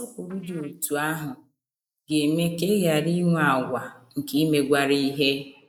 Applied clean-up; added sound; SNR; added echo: neural mask model Resemble Enhance denoiser.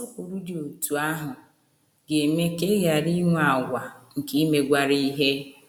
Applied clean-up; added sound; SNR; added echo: none; none; none; none.